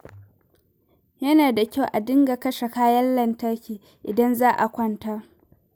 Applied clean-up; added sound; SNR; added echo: none; none; none; none.